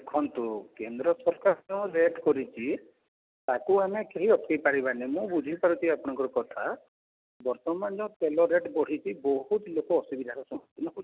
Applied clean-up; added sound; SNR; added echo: none; none; none; none.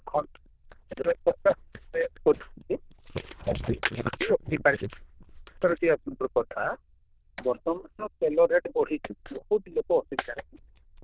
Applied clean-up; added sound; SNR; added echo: neural diffusion model UNIVERSE++.